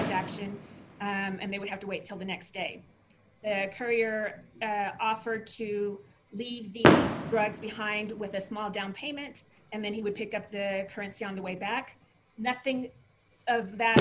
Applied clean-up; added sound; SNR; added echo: none; Fireworks; 0 dB; none.